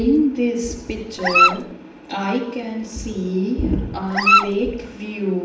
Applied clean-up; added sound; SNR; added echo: none; Dog; -3 dB; reverberation time 0.8 s.